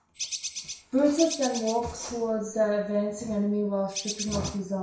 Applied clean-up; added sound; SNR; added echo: none; Bird; 8 dB; reverberation time 0.6 s.